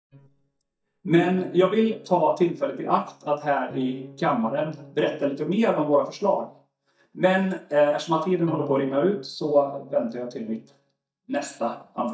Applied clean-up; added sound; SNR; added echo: neural mask model DeepFilterNet 3.